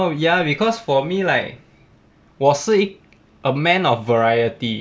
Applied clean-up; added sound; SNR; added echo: none; none; none; none.